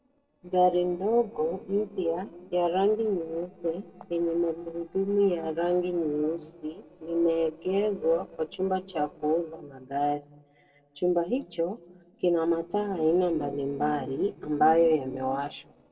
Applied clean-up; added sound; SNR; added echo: neural separator model SepFormer DNS4.